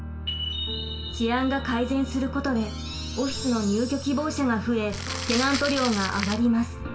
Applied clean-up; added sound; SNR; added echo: none; Crumpling, crinkling; 7 dB; reverberation time 0.3 s.